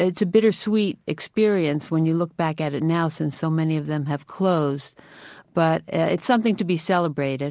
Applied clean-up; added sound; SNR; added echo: none; none; none; none.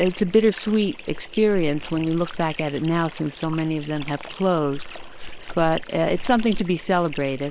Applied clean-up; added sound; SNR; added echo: neural separator model SepFormer WHAM!.